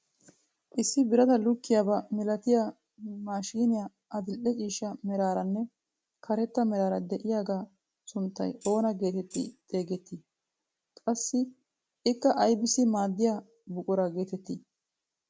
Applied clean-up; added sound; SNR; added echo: none; Tambourine; 19 dB; none.